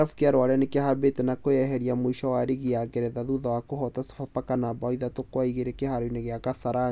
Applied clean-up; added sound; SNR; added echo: none; none; none; none.